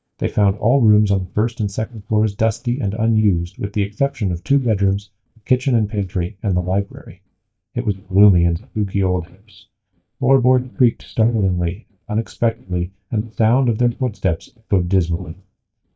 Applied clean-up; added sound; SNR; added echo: neural mask model DeepFilterNet 3.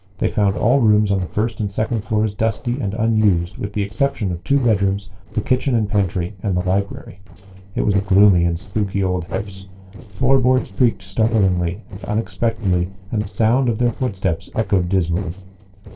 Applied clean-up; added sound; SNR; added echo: neural separator model SepFormer DNS4.